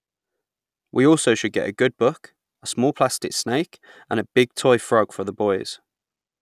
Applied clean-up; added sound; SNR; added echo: none; none; none; none.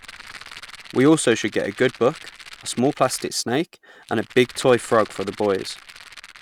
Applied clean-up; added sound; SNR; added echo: none; Rattle; 19 dB; none.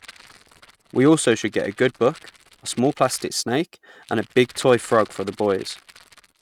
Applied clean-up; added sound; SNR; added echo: neural mask model RNNoise.